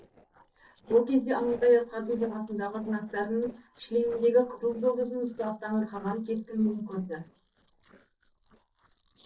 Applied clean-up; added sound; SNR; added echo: neural separator model SepFormer DNS4.